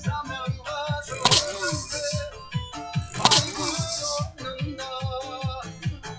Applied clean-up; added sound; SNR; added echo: classical method WPE with log-MMSE.